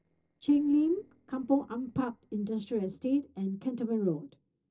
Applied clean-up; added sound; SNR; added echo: neural separator model SepFormer DNS4.